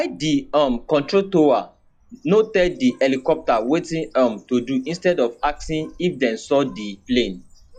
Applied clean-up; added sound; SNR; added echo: classical method log-MMSE.